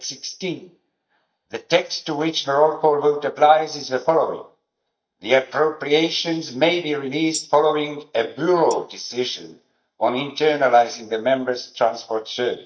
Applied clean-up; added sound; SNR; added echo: neural mask model DeepFilterNet 3.